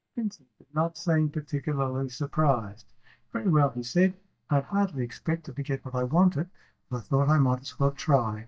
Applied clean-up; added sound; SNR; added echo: neural mask model DeepFilterNet 3.